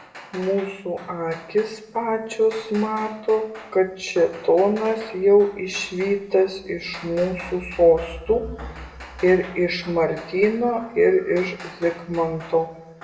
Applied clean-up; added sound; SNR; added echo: none; Hammer; 20 dB; reverberation time 0.7 s.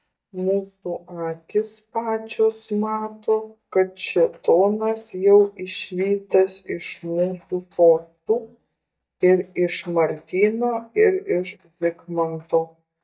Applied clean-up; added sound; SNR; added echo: neural mask model DeepFilterNet 3.